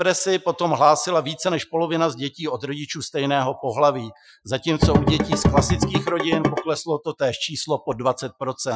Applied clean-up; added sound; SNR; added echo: classical method Wiener filter.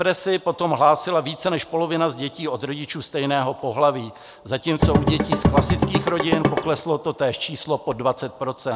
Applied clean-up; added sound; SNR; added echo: none; Drum / Drum kit; -3 dB; none.